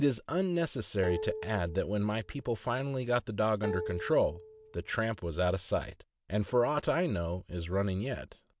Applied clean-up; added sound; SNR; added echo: none; Plucked string instrument; 10 dB; none.